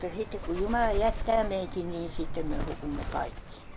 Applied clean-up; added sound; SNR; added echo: none; Bird; 3 dB; none.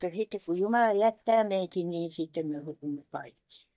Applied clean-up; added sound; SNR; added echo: neural mask model DeepFilterNet 3.